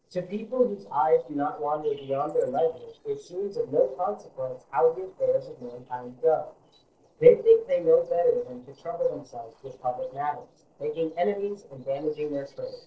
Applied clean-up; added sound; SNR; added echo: neural separator model SepFormer DNS4.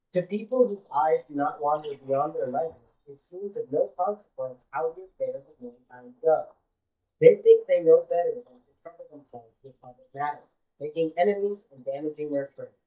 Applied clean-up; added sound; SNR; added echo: neural mask model DeepFilterNet 3.